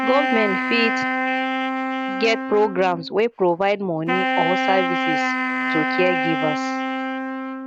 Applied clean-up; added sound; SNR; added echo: none; Wind instrument, woodwind instrument; 0 dB; none.